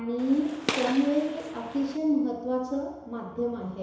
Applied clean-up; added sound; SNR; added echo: none; Gunshot, gunfire; 8 dB; reverberation time 1.0 s.